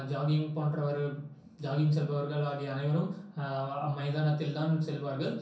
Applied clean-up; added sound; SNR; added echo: none; none; none; reverberation time 0.6 s.